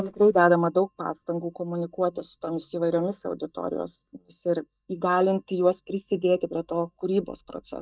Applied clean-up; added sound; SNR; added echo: neural mask model DeepFilterNet 3.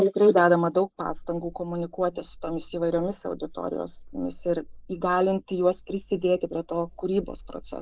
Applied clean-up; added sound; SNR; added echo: neural mask model Resemble Enhance denoiser.